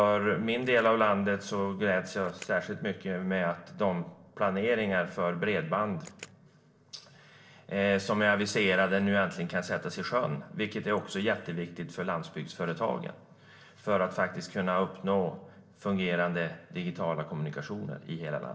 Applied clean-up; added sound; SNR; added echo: neural separator model SepFormer DNS4.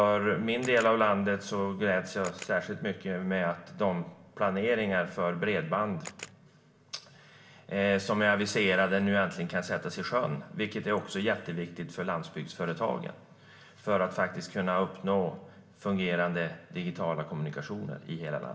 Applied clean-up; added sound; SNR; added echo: none; Camera; 19 dB; reverberation time 0.8 s.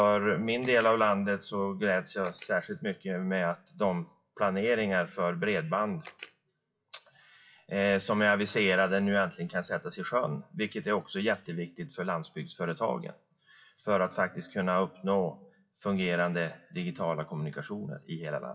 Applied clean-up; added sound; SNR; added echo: classical method WPE with log-MMSE.